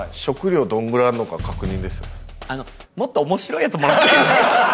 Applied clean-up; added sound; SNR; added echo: none; none; none; none.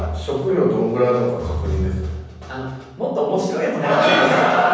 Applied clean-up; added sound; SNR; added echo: none; none; none; reverberation time 1.1 s.